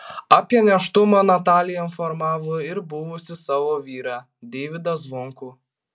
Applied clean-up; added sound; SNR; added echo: none; none; none; none.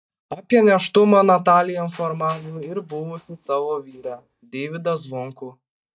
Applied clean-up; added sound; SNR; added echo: neural mask model DeepFilterNet 3.